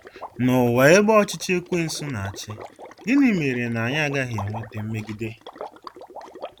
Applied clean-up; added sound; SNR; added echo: none; Water / Liquid; 18 dB; none.